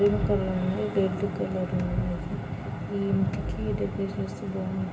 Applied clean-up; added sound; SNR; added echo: none; Bass drum; 11 dB; reverberation time 2.6 s.